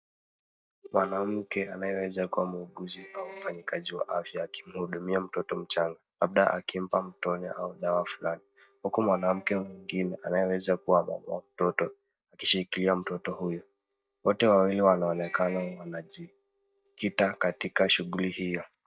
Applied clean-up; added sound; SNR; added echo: neural mask model DeepFilterNet 3.